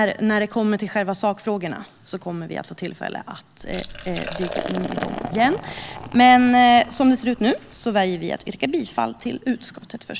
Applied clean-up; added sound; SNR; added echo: none; Liquid; 15 dB; none.